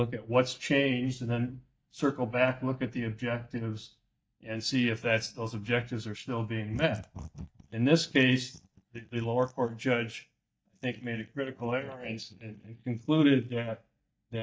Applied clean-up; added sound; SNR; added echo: neural mask model DeepFilterNet 3.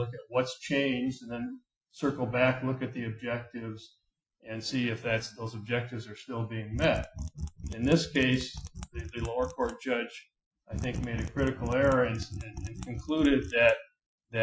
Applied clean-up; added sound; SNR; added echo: classical method Wiener filter.